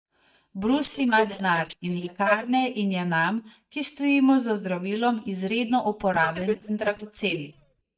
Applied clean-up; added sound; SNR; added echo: neural mask model DeepFilterNet 3.